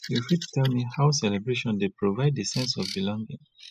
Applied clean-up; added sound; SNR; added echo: classical method spectral subtraction.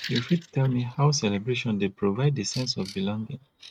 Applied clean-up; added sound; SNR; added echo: neural mask model RNNoise.